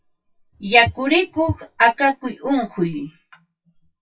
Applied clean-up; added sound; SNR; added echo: classical method WPE with log-MMSE.